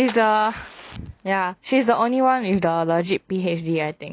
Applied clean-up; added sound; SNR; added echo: none; Fire; 19 dB; none.